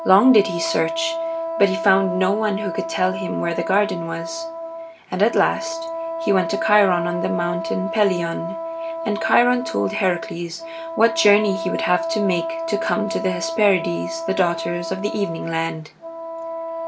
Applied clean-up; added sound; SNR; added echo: none; Wind instrument, woodwind instrument; 6 dB; none.